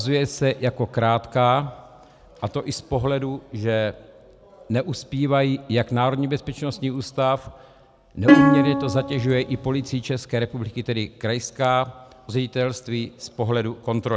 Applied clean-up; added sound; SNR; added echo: none; Plucked string instrument; -5 dB; none.